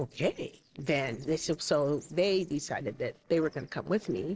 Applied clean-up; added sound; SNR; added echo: neural separator model SepFormer DNS4.